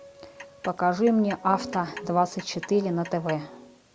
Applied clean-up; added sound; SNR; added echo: none; Clock; 18 dB; none.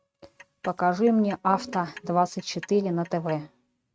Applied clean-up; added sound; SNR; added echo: neural mask model RNNoise.